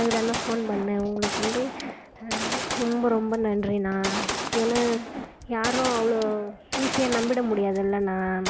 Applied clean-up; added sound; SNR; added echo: none; Gunshot, gunfire; 6 dB; none.